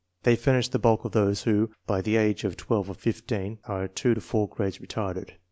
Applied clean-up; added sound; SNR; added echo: none; none; none; none.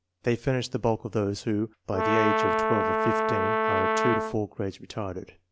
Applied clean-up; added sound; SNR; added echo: none; Brass instrument; -4 dB; none.